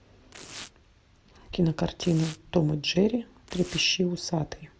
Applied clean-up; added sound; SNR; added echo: none; Tearing; 19 dB; none.